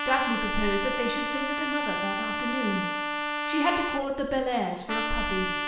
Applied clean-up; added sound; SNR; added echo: none; Trumpet; 1 dB; reverberation time 1.1 s.